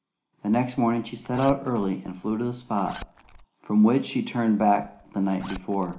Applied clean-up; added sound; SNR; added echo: none; Zipper (clothing); 18 dB; reverberation time 0.4 s.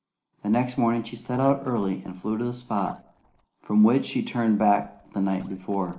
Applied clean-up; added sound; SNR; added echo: neural separator model SepFormer DNS4.